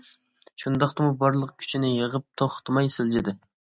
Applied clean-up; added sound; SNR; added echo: none; none; none; none.